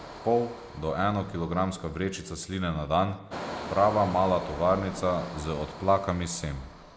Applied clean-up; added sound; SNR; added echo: none; Engine; 13 dB; none.